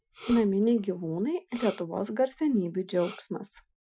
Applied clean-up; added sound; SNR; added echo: classical method Wiener filter.